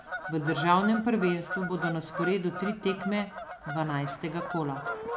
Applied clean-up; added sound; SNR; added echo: none; Bird vocalization, bird call, bird song / Fowl; 8 dB; none.